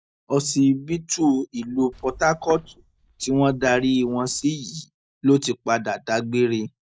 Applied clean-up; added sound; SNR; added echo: neural mask model DeepFilterNet 3.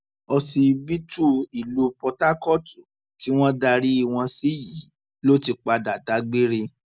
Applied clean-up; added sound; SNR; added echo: none; none; none; none.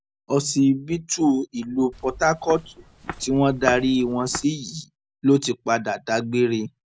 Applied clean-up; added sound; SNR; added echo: none; Walk, footsteps; 13 dB; none.